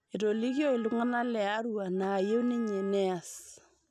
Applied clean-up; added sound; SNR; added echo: none; Wind instrument, woodwind instrument; 20 dB; none.